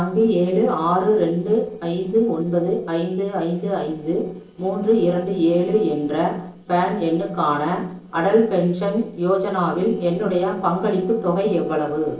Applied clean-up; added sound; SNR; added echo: neural separator model SepFormer DNS4.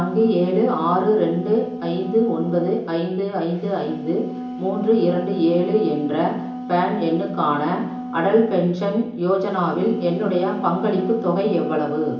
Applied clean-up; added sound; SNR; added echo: none; Wind instrument, woodwind instrument; 10 dB; reverberation time 0.7 s.